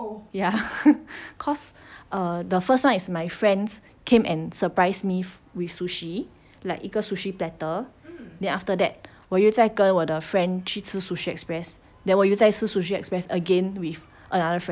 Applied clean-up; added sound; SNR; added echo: none; none; none; none.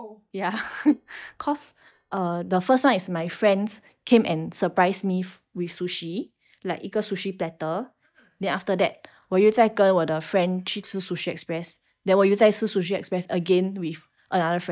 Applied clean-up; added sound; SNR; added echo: neural mask model DeepFilterNet 3.